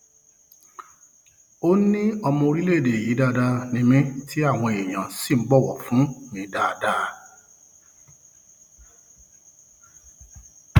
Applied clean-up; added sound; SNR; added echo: none; none; none; none.